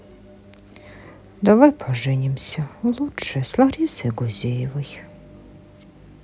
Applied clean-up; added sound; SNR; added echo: none; none; none; none.